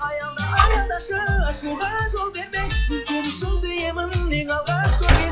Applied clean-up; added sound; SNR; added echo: classical method log-MMSE.